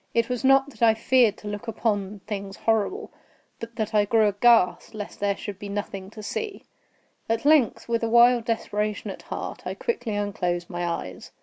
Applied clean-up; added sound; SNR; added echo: none; none; none; none.